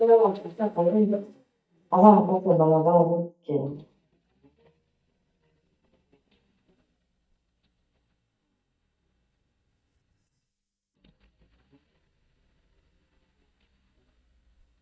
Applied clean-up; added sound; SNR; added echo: neural mask model DeepFilterNet 3.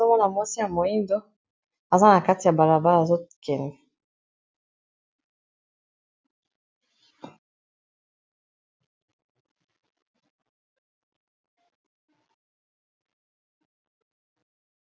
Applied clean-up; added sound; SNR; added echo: none; none; none; none.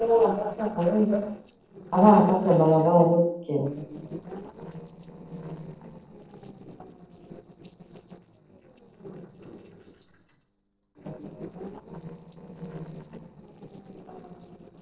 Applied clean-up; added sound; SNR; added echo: neural separator model SepFormer DNS4.